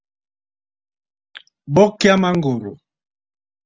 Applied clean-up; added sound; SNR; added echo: none; none; none; none.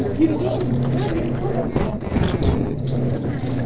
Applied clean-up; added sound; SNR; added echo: neural separator model SepFormer DNS4.